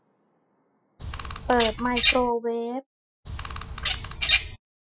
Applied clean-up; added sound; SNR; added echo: classical method Wiener filter.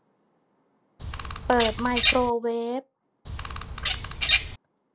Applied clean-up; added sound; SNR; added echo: none; Bird vocalization, bird call, bird song; -3 dB; none.